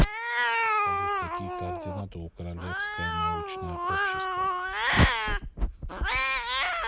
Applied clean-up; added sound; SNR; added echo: none; Cat; -3 dB; none.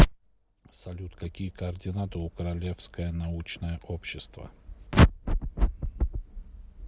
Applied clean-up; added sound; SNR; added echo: none; none; none; none.